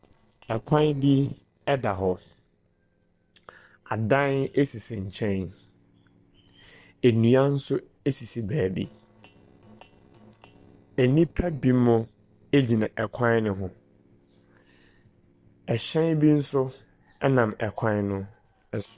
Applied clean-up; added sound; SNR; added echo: neural separator model SepFormer DNS4.